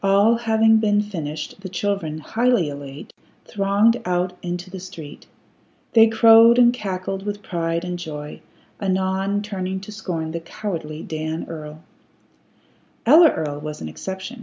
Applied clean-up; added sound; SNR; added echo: none; none; none; none.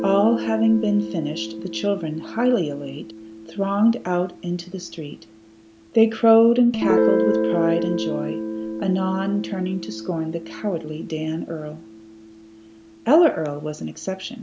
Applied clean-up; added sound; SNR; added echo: none; Guitar; 6 dB; none.